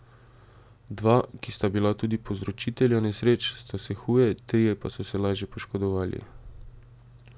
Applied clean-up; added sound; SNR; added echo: none; none; none; none.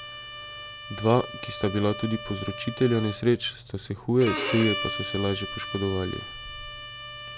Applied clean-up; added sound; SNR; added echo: none; Bowed string instrument; 8 dB; none.